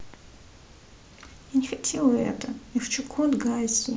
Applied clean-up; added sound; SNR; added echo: none; none; none; none.